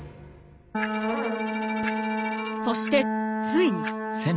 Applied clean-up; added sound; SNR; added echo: none; Clock + Bowed string instrument; 13 dB; none.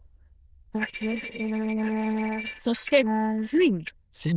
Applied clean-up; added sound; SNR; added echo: neural diffusion model UNIVERSE++.